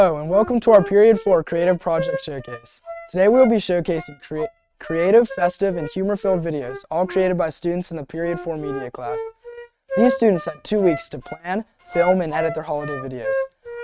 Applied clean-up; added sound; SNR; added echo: neural mask model RNNoise.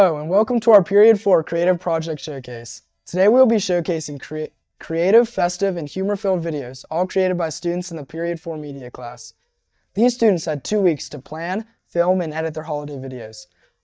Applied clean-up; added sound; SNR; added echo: neural mask model DeepFilterNet 3.